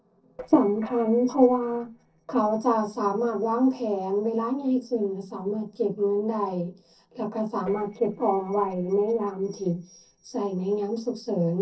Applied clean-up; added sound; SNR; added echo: neural separator model SepFormer DNS4.